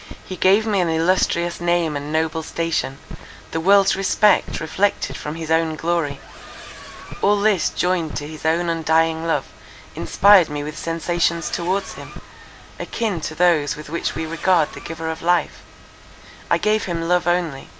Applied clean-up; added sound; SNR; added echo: none; Accelerating, revving, vroom; 18 dB; none.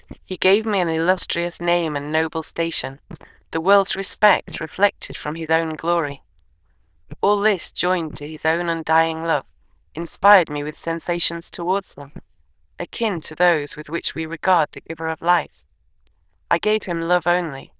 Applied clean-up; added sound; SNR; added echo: neural diffusion model UNIVERSE++.